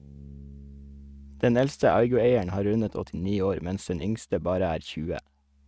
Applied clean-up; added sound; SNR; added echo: neural mask model RNNoise.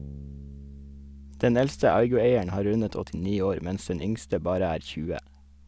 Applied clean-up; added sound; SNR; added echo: none; Bass guitar; 18 dB; none.